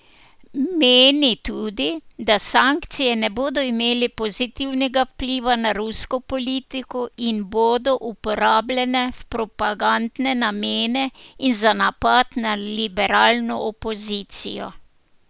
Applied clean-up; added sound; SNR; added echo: none; none; none; none.